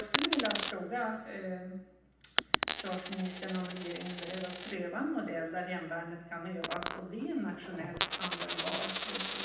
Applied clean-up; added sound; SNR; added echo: none; Coin (dropping); 1 dB; reverberation time 0.9 s.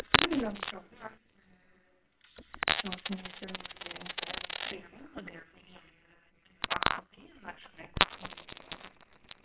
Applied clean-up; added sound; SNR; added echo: neural separator model SepFormer WHAMR!.